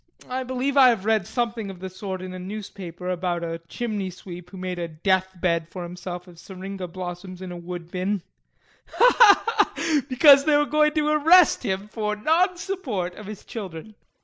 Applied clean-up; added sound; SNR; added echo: none; none; none; none.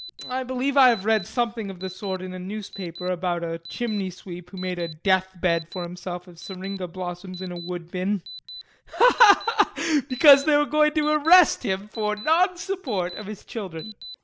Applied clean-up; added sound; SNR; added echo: none; Alarm; 18 dB; none.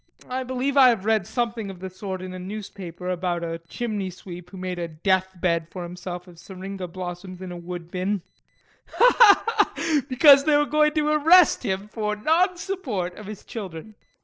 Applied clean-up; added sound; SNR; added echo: neural separator model SepFormer DNS4.